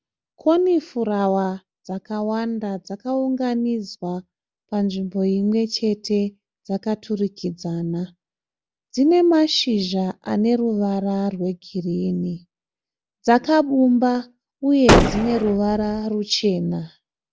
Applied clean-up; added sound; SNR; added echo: none; Gunshot, gunfire; -3 dB; none.